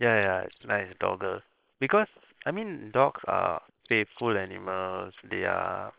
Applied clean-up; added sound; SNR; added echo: neural separator model SepFormer WHAM!.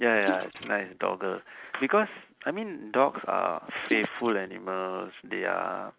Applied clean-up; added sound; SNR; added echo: neural mask model RNNoise.